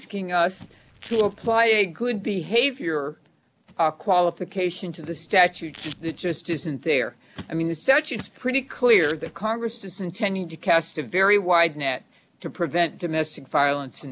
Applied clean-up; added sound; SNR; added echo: none; Domestic sounds, home sounds; 15 dB; none.